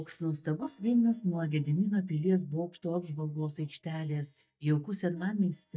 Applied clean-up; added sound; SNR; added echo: neural mask model DeepFilterNet 3.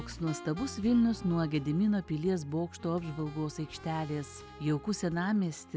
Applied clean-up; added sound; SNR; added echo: none; none; none; none.